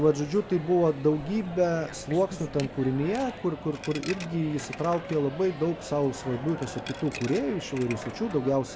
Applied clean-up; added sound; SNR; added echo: none; Coin (dropping); 12 dB; none.